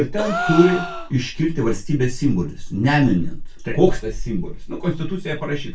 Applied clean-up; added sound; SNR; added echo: none; Gasp; 9 dB; reverberation time 0.2 s.